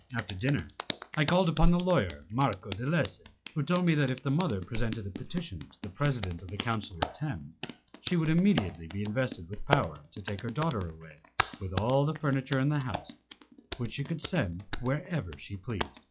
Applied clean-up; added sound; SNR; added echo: classical method log-MMSE.